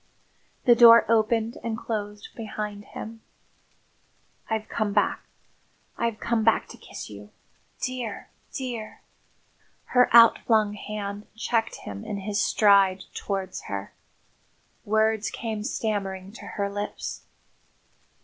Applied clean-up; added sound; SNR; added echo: none; none; none; none.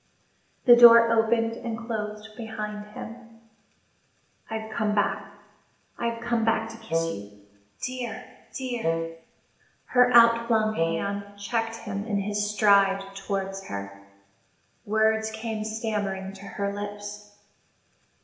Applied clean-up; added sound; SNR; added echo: none; Wind instrument, woodwind instrument; 3 dB; reverberation time 0.8 s.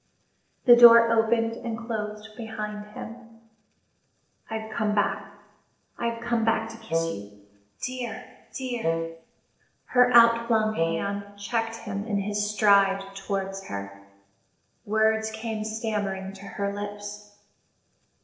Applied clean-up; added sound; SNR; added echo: neural separator model SepFormer DNS4.